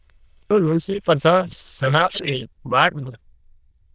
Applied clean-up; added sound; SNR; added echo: neural diffusion model UNIVERSE++.